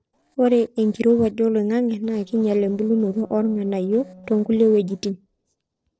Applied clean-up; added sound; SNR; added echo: neural separator model SepFormer DNS4.